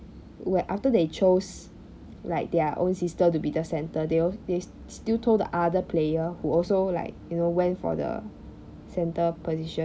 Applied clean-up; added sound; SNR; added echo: none; none; none; none.